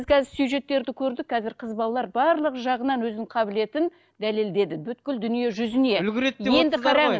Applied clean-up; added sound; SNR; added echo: none; none; none; none.